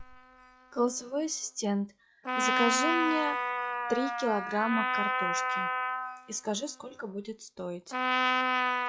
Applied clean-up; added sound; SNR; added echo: classical method log-MMSE.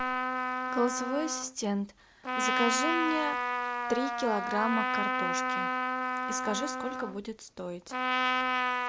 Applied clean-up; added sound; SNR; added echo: none; Trumpet; -3 dB; none.